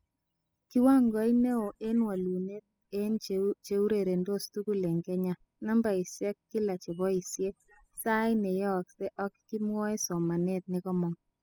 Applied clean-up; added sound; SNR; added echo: classical method spectral subtraction.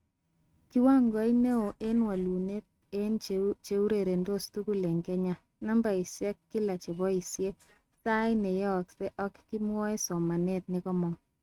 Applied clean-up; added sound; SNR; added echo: neural mask model RNNoise.